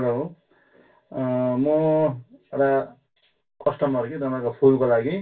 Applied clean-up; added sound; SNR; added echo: none; none; none; reverberation time 0.2 s.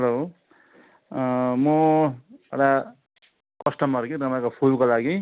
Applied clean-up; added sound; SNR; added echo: none; none; none; none.